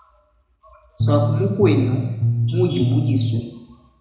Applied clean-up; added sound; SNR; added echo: none; Bass guitar; -3 dB; reverberation time 0.9 s.